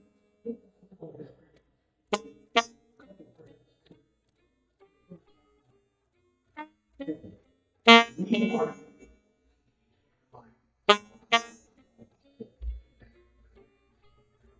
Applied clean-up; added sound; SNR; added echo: neural mask model DeepFilterNet 3.